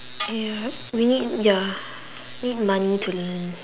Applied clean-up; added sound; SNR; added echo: none; Tools; 18 dB; none.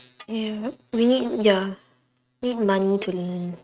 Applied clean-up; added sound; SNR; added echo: neural mask model RNNoise.